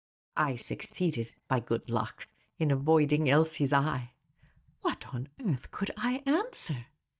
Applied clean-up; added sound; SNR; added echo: neural mask model DeepFilterNet 3.